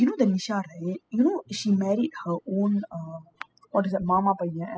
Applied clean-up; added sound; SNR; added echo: classical method spectral subtraction.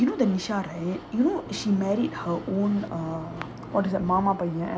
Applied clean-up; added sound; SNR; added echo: none; Engine; 15 dB; none.